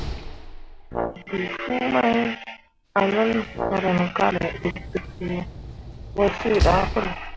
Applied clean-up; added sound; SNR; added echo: none; Slam + Brass instrument; 7 dB; none.